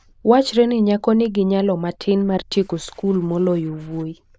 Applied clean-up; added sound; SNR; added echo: neural diffusion model UNIVERSE++.